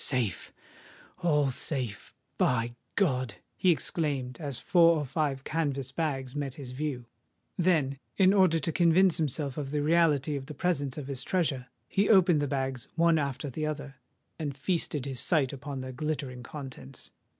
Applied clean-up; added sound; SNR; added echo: none; none; none; none.